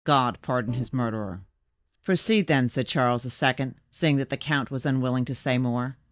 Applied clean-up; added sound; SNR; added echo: neural mask model DeepFilterNet 3.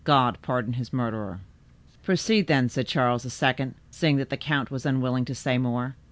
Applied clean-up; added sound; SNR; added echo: none; none; none; none.